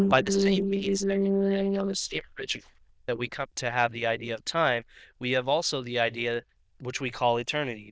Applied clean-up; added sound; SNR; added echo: neural diffusion model UNIVERSE++.